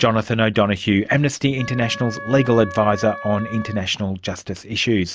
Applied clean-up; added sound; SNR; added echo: none; Wind instrument, woodwind instrument; 14 dB; none.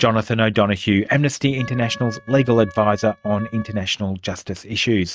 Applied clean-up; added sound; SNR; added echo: neural mask model RNNoise.